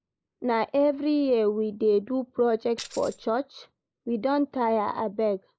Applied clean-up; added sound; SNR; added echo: neural mask model Resemble Enhance denoiser.